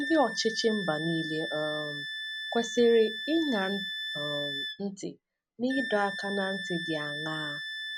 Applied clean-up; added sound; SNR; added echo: none; Wind instrument, woodwind instrument; 6 dB; none.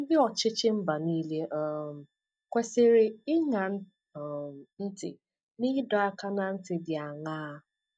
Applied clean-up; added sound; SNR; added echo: neural mask model DeepFilterNet 3.